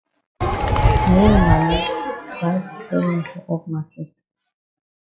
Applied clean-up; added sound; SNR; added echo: classical method log-MMSE.